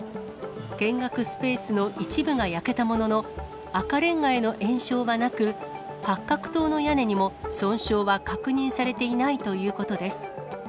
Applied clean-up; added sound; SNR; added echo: none; Rattle (instrument); 17 dB; none.